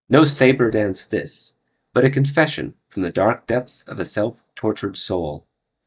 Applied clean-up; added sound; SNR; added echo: neural mask model DeepFilterNet 3.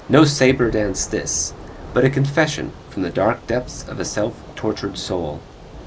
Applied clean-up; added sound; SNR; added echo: none; Thunder / Rain; 15 dB; none.